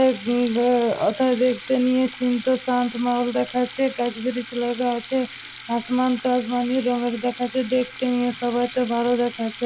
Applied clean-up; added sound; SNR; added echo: none; Sink (filling or washing) / Water tap, faucet; 17 dB; none.